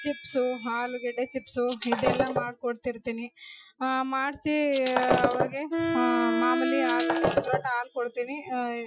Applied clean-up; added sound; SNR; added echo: classical method Wiener filter.